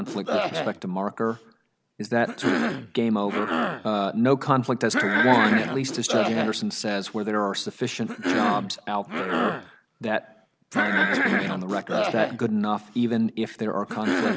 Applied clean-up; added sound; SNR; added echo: none; Cough; 2 dB; none.